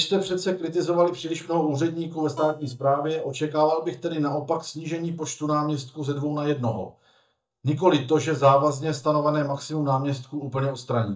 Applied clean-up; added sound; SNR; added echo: neural mask model DeepFilterNet 3.